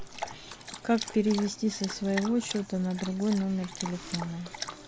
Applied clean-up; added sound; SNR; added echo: none; Dog; 11 dB; none.